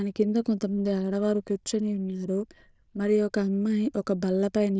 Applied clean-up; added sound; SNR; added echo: neural diffusion model UNIVERSE++.